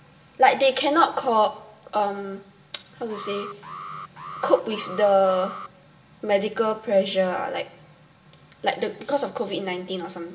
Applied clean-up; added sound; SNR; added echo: none; Alarm; 14 dB; reverberation time 0.7 s.